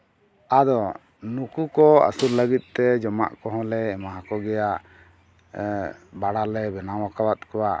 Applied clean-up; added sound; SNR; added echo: none; Snare drum; 17 dB; none.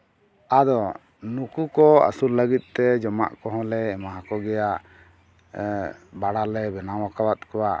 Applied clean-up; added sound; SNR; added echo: none; none; none; none.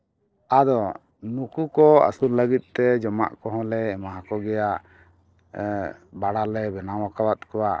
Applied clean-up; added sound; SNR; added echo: neural separator model SepFormer DNS4.